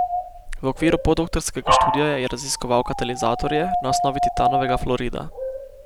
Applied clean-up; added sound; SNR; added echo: none; Dog; 1 dB; none.